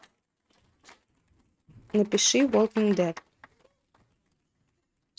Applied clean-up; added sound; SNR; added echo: neural mask model RNNoise.